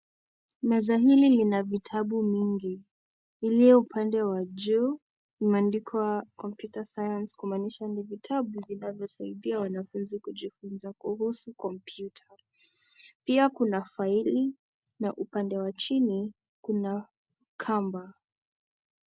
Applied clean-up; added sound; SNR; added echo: none; none; none; none.